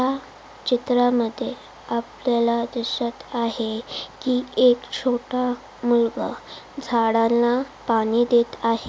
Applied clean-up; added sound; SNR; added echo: none; none; none; none.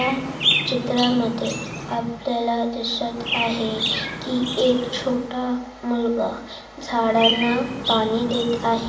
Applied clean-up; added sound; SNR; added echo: none; Chirp, tweet; 5 dB; reverberation time 0.8 s.